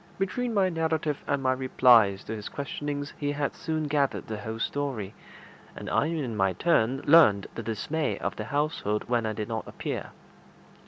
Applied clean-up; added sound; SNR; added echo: none; none; none; none.